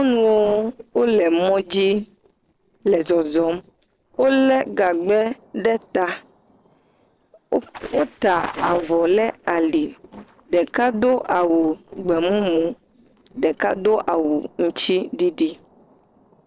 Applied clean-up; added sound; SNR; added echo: neural separator model SepFormer DNS4.